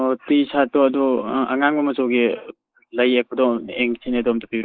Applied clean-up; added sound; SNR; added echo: neural mask model Resemble Enhance denoiser.